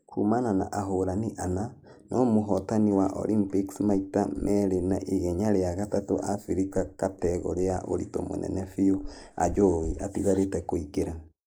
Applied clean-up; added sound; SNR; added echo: neural mask model Resemble Enhance denoiser.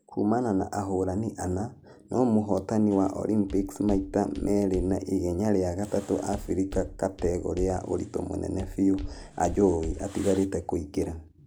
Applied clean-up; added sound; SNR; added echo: none; Walk, footsteps; 11 dB; none.